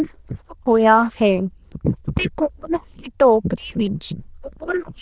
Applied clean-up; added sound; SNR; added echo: neural diffusion model UNIVERSE++.